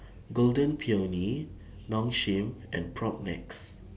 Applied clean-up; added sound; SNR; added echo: none; none; none; none.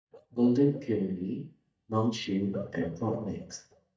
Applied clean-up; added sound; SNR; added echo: neural mask model DeepFilterNet 3.